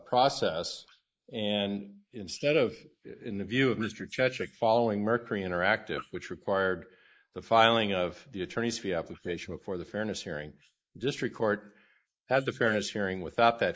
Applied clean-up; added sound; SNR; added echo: neural mask model Resemble Enhance denoiser.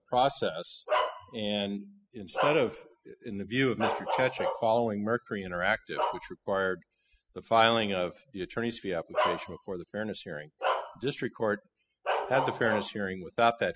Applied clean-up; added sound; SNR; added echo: classical method spectral subtraction.